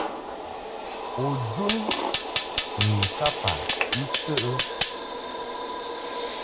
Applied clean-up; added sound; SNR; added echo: none; Fire; -2 dB; none.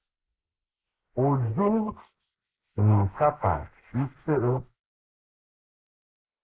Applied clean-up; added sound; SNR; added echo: neural mask model Resemble Enhance denoiser.